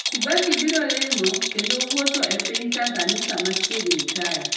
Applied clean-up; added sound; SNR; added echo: none; Rattle; -1 dB; reverberation time 0.9 s.